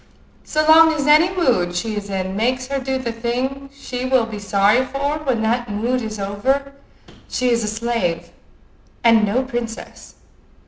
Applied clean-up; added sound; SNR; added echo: none; none; none; none.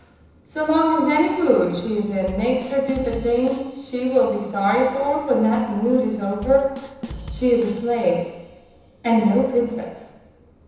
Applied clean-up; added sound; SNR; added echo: none; Bass drum / Drum kit; 17 dB; reverberation time 1.0 s.